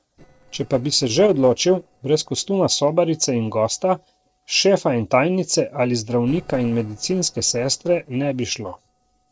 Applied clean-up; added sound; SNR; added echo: neural separator model SepFormer DNS4.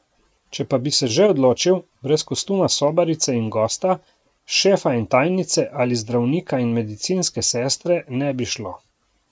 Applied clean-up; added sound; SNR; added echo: none; none; none; none.